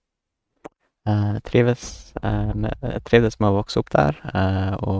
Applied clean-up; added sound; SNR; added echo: neural mask model RNNoise.